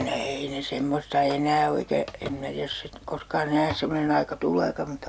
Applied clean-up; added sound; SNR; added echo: none; none; none; none.